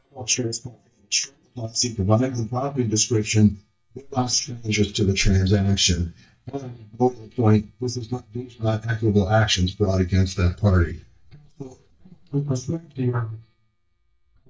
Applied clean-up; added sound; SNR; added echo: neural mask model DeepFilterNet 3.